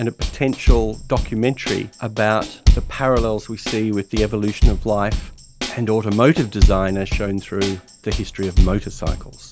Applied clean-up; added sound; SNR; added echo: none; Drum kit; 0 dB; none.